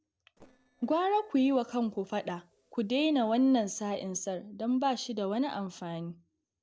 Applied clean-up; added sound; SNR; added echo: neural separator model SepFormer DNS4.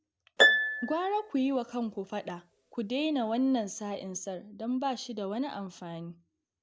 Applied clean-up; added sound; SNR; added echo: none; Harp; -1 dB; none.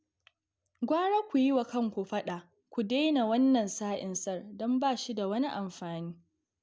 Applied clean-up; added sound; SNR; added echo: none; none; none; none.